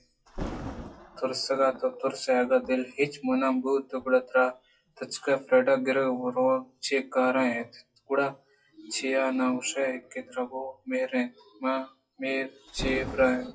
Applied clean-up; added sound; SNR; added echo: classical method WPE with log-MMSE.